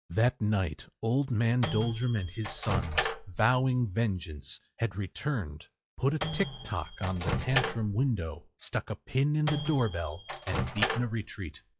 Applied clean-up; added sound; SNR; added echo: classical method log-MMSE.